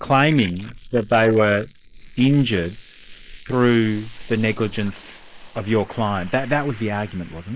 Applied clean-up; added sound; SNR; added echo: neural mask model Resemble Enhance denoiser.